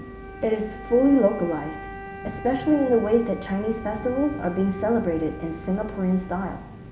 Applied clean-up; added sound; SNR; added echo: none; Wind instrument, woodwind instrument; 16 dB; none.